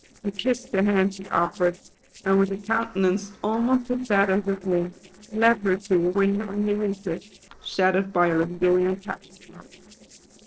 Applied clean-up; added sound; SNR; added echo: neural separator model SepFormer DNS4.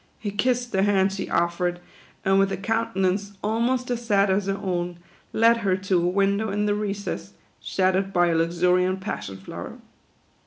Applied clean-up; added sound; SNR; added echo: none; none; none; none.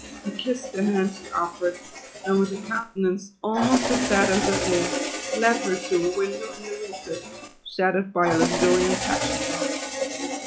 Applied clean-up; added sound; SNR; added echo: classical method log-MMSE.